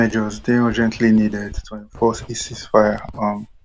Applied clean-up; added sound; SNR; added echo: none; Writing; 17 dB; none.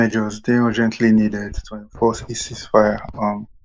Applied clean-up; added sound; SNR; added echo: neural mask model Resemble Enhance denoiser.